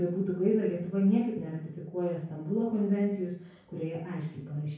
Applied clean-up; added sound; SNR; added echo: none; none; none; reverberation time 0.6 s.